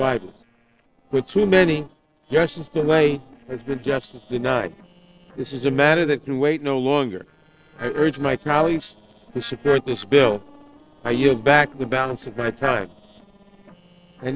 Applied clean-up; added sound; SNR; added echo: neural separator model SepFormer DNS4.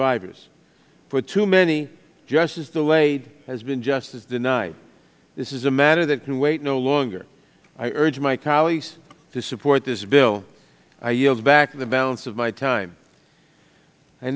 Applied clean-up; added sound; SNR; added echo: none; none; none; none.